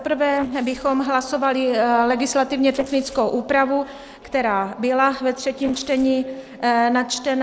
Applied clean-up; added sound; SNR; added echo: neural separator model SepFormer DNS4.